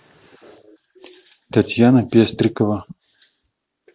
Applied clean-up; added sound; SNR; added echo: none; none; none; none.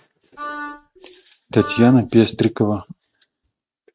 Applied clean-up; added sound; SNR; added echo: neural mask model RNNoise.